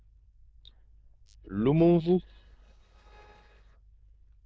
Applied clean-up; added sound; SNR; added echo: neural diffusion model UNIVERSE++.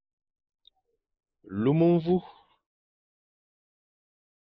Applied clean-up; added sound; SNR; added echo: neural mask model Resemble Enhance denoiser.